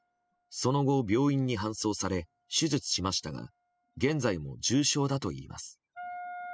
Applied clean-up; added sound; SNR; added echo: classical method spectral subtraction.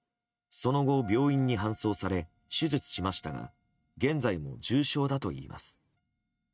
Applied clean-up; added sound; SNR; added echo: neural mask model RNNoise.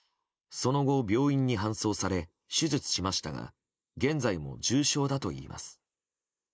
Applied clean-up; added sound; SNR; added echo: neural mask model Resemble Enhance denoiser.